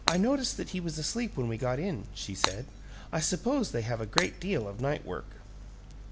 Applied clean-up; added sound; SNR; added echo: none; Shatter; 4 dB; none.